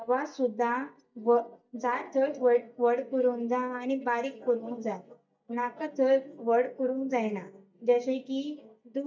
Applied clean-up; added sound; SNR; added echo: neural mask model DeepFilterNet 3.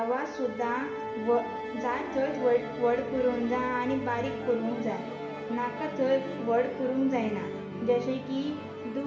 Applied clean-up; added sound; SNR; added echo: none; Musical instrument; 7 dB; reverberation time 0.8 s.